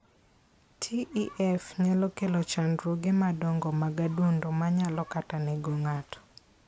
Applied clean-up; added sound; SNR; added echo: none; none; none; none.